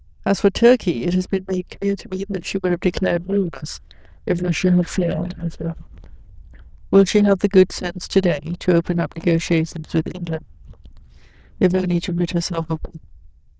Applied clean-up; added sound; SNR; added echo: neural diffusion model UNIVERSE++.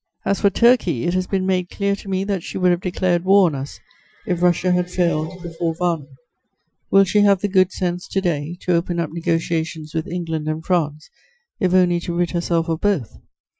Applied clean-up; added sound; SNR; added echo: classical method Wiener filter.